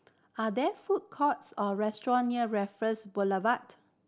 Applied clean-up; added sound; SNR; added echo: none; none; none; none.